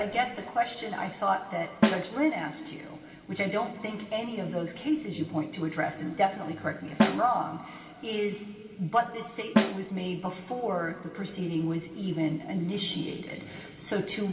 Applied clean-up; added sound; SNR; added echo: none; Snare drum; 0 dB; reverberation time 2.4 s.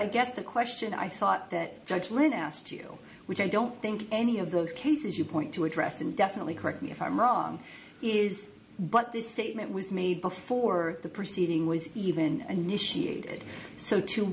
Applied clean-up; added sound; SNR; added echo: none; none; none; none.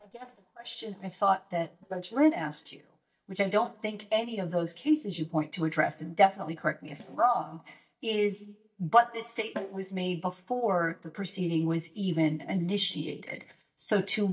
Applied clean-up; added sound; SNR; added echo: neural mask model DeepFilterNet 3.